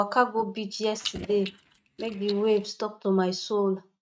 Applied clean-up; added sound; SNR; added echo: neural mask model RNNoise.